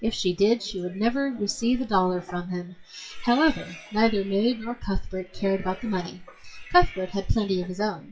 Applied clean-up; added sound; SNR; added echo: classical method WPE with log-MMSE.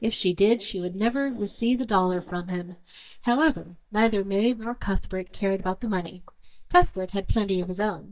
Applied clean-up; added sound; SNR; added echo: neural mask model DeepFilterNet 3.